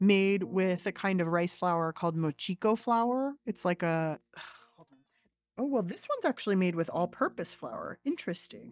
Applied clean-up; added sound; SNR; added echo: neural mask model DeepFilterNet 3.